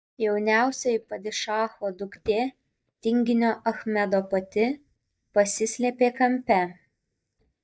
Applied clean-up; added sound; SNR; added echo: neural mask model DeepFilterNet 3.